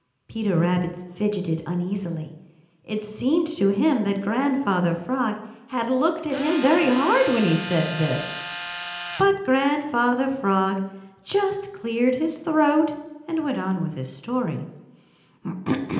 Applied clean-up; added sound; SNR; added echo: none; Tools; 7 dB; reverberation time 0.8 s.